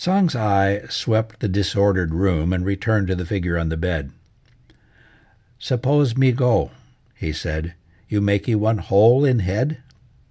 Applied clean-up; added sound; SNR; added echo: none; none; none; none.